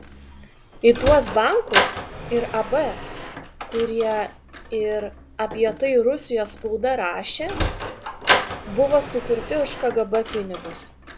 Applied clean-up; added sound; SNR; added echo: none; Sliding door; 6 dB; none.